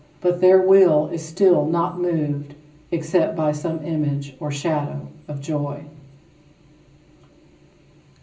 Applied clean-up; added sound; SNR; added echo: none; none; none; reverberation time 0.5 s.